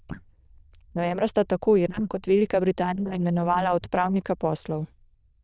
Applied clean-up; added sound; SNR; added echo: neural diffusion model UNIVERSE++.